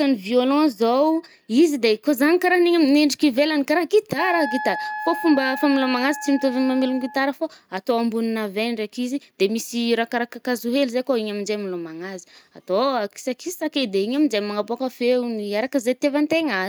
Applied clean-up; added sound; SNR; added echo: none; Wind instrument, woodwind instrument; 10 dB; none.